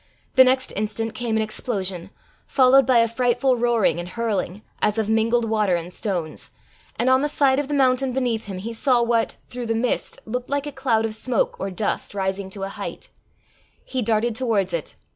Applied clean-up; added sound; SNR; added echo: none; none; none; none.